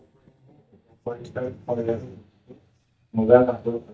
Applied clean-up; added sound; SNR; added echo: neural mask model DeepFilterNet 3.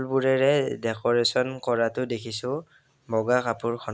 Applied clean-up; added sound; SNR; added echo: none; none; none; none.